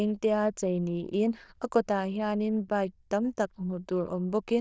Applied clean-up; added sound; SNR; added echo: neural diffusion model UNIVERSE++.